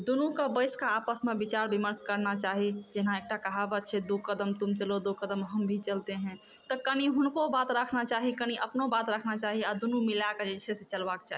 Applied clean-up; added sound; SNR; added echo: none; none; none; none.